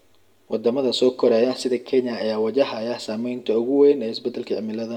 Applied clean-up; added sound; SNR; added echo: none; none; none; reverberation time 0.6 s.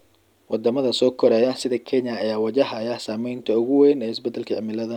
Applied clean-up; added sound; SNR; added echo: none; none; none; none.